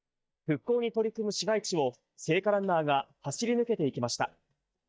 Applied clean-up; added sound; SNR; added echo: neural mask model DeepFilterNet 3.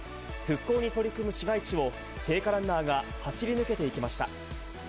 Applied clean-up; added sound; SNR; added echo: none; none; none; none.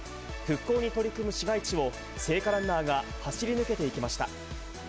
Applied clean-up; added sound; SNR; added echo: none; Squeak; 14 dB; none.